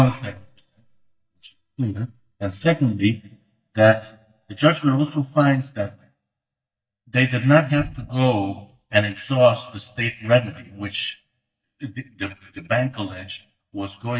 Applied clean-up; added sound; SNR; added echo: neural mask model DeepFilterNet 3.